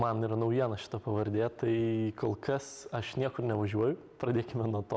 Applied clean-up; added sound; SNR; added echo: none; none; none; none.